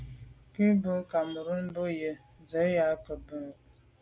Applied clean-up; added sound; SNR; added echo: none; none; none; none.